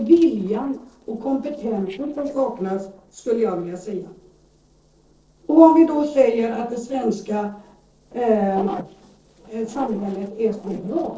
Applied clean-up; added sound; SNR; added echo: neural separator model SepFormer DNS4.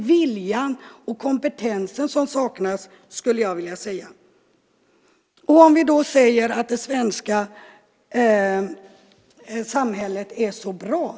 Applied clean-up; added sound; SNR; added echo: none; none; none; none.